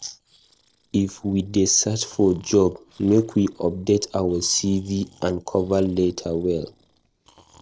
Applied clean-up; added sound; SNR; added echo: neural separator model SepFormer DNS4.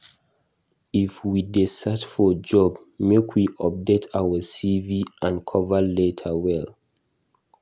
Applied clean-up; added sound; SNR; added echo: none; none; none; none.